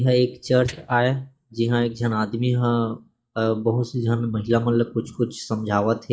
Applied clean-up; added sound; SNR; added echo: neural mask model DeepFilterNet 3.